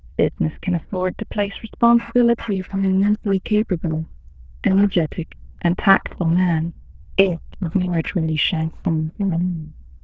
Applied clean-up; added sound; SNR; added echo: neural diffusion model UNIVERSE++.